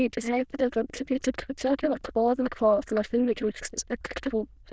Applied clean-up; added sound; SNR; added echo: neural diffusion model UNIVERSE++.